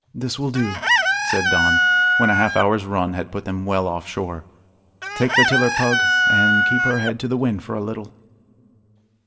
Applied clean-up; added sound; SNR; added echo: none; Chicken, rooster; -2 dB; reverberation time 1.2 s.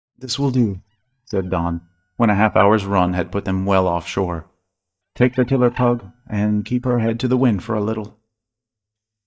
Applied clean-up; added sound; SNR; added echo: neural mask model DeepFilterNet 3.